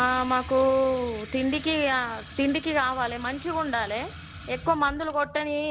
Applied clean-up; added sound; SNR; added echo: none; Sink (filling or washing) / Water tap, faucet; 15 dB; none.